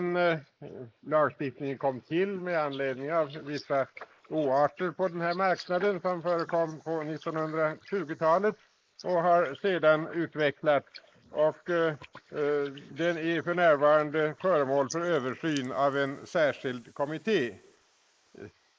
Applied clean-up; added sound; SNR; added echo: neural mask model Resemble Enhance denoiser.